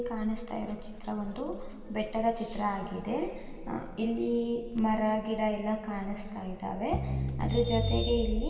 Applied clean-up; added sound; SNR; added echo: none; Crackle; 5 dB; reverberation time 2.5 s.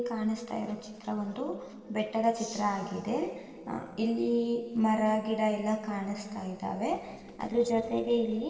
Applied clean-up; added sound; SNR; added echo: neural separator model SepFormer DNS4.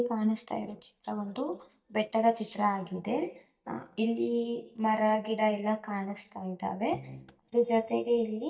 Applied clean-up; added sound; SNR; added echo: neural mask model DeepFilterNet 3.